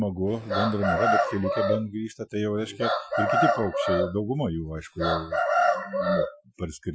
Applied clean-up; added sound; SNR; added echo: classical method Wiener filter.